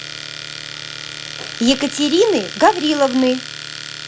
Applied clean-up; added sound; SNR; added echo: none; Domestic sounds, home sounds; 11 dB; none.